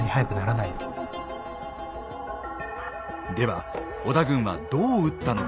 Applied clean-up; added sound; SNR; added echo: none; none; none; none.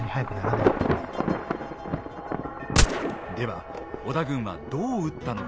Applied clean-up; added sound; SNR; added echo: none; Gunshot, gunfire + Thunder / Traffic noise, roadway noise / Rain / Insect; -3 dB; none.